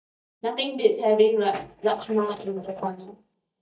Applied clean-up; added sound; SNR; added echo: neural mask model DeepFilterNet 3.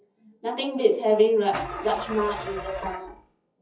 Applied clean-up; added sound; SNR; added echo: classical method WPE with log-MMSE.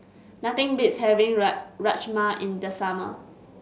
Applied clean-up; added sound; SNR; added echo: none; none; none; none.